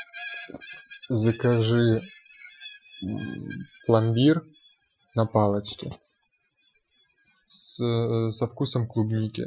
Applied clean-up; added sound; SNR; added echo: classical method Wiener filter.